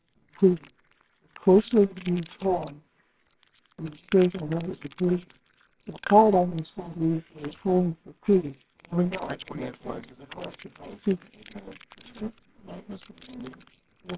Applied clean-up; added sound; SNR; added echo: neural separator model SepFormer WHAMR!.